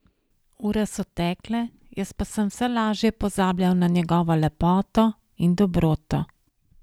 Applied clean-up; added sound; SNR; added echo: none; none; none; none.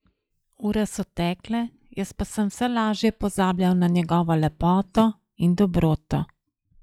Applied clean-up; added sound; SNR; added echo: classical method log-MMSE.